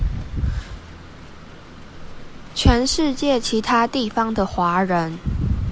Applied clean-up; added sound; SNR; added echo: none; Livestock, farm animals, working animals; 15 dB; none.